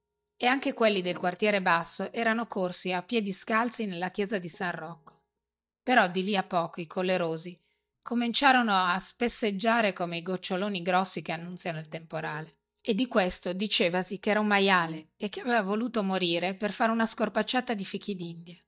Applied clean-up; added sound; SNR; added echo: neural mask model DeepFilterNet 3.